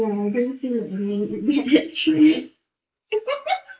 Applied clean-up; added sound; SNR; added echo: neural mask model Resemble Enhance denoiser.